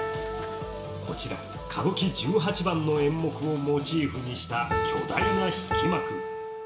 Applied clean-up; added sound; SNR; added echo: none; Piano; 5 dB; reverberation time 0.6 s.